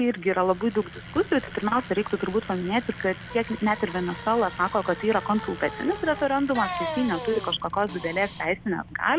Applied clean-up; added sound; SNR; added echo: none; Bicycle; 12 dB; none.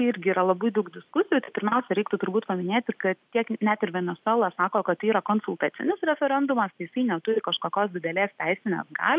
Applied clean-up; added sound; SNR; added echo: none; none; none; none.